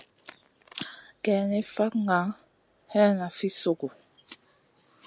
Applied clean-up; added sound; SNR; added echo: none; none; none; none.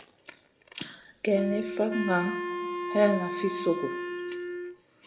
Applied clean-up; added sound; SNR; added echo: none; Wind instrument, woodwind instrument; 4 dB; reverberation time 1.5 s.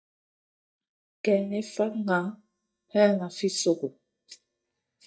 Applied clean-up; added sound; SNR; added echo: neural mask model DeepFilterNet 3.